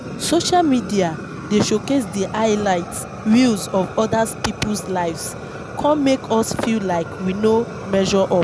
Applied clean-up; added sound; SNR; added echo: none; Fire; 12 dB; none.